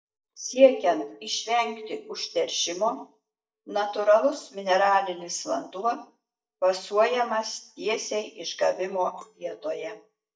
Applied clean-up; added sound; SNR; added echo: neural mask model DeepFilterNet 3.